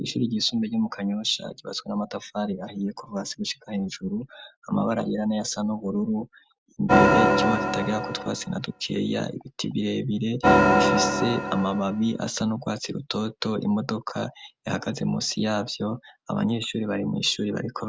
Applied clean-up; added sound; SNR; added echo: none; Organ; -4 dB; none.